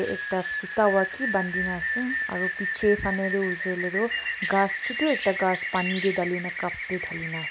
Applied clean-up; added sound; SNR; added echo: none; Rain; 3 dB; none.